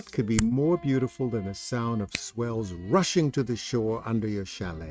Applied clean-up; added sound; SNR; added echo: neural mask model RNNoise.